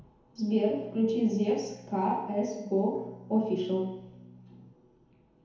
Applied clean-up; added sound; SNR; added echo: none; Electric guitar / Strum; 19 dB; reverberation time 1.0 s.